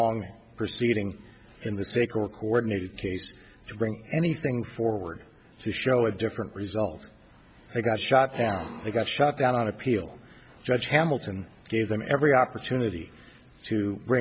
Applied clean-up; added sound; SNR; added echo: none; none; none; none.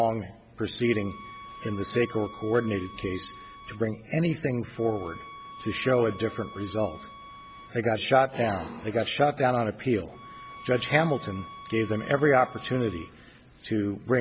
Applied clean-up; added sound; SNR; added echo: none; Bowed string instrument; 17 dB; none.